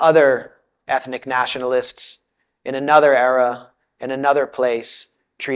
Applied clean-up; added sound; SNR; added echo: neural mask model DeepFilterNet 3.